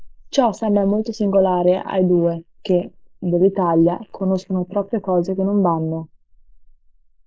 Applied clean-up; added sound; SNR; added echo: neural mask model Resemble Enhance denoiser.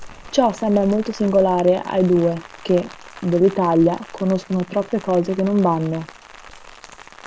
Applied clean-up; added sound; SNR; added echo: none; Rain; 20 dB; none.